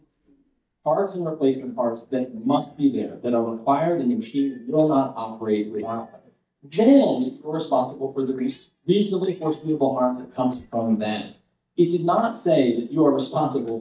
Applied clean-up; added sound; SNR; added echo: neural mask model DeepFilterNet 3.